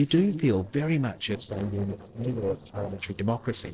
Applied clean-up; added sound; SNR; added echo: neural separator model SepFormer DNS4.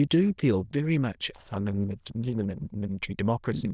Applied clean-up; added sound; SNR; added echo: neural diffusion model UNIVERSE++.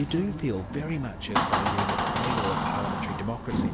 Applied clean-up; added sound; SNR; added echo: none; Door; -2 dB; none.